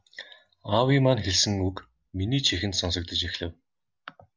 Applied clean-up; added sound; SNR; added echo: none; none; none; none.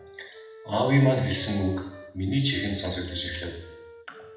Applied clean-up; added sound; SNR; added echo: none; Wind instrument, woodwind instrument; 19 dB; reverberation time 0.8 s.